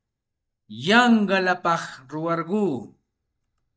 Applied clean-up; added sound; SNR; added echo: neural mask model DeepFilterNet 3.